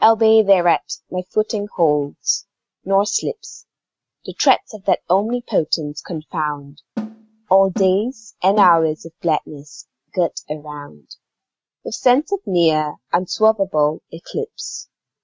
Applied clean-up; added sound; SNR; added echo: neural mask model RNNoise.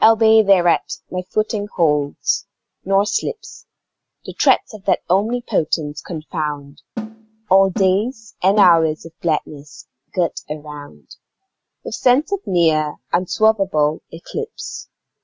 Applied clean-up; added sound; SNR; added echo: none; Snare drum; 10 dB; none.